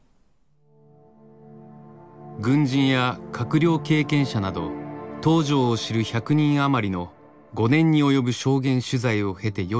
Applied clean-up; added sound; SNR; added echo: none; none; none; none.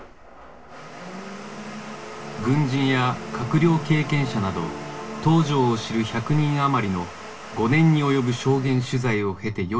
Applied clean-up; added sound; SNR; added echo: none; Domestic sounds, home sounds; 15 dB; reverberation time 0.2 s.